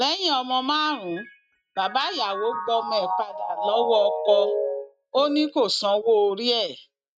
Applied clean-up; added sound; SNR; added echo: neural mask model RNNoise.